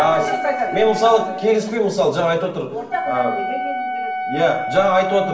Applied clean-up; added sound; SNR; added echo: none; Wind instrument, woodwind instrument; 7 dB; reverberation time 0.7 s.